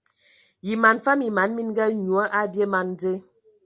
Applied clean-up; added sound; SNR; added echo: none; none; none; none.